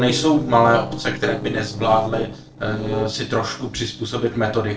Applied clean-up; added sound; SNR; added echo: neural separator model SepFormer DNS4.